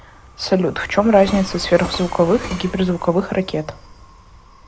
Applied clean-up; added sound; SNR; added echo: none; Train; 15 dB; none.